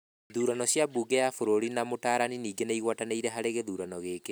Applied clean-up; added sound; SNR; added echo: none; none; none; none.